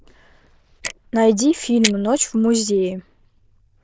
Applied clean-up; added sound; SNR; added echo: neural diffusion model UNIVERSE++.